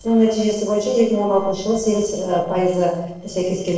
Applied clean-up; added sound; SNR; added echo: neural separator model SepFormer DNS4.